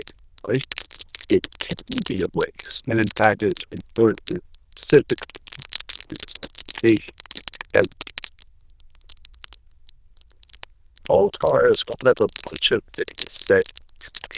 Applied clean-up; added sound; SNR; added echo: neural diffusion model UNIVERSE++.